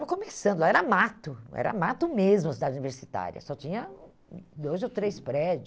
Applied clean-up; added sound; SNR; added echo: none; none; none; none.